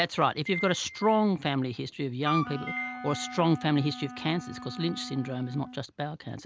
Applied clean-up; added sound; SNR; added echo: none; Piano + Wind instrument, woodwind instrument; 10 dB; none.